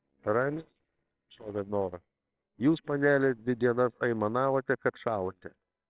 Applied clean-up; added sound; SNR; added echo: neural separator model SepFormer WHAMR!.